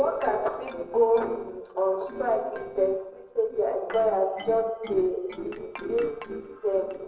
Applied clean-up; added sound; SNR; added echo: neural separator model SepFormer DNS4.